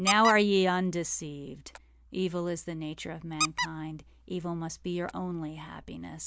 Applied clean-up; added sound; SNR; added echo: none; Squeak; 6 dB; none.